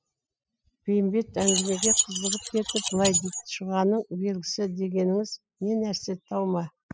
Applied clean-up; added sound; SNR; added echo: classical method spectral subtraction.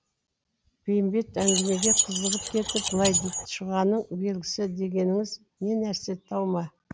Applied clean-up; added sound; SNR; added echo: none; Keys jangling; 0 dB; none.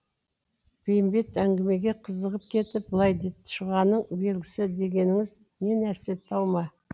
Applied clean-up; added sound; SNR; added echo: none; none; none; none.